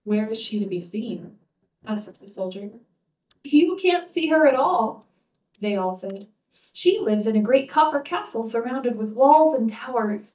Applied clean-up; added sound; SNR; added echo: neural mask model DeepFilterNet 3.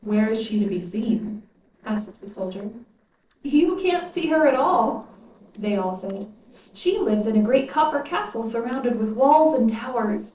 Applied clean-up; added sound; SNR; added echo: neural separator model SepFormer DNS4.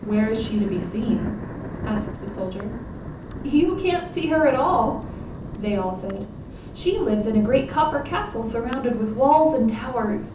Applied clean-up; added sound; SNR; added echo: none; Thunder; 10 dB; reverberation time 0.7 s.